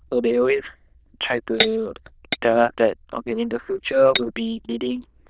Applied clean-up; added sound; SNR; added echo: neural diffusion model UNIVERSE++.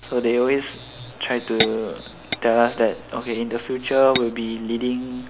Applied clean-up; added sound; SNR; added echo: none; Tap / Glass; 11 dB; none.